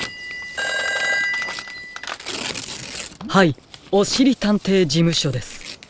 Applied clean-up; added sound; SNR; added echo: none; Tearing; 14 dB; none.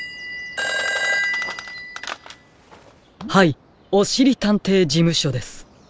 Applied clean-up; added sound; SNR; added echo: none; none; none; none.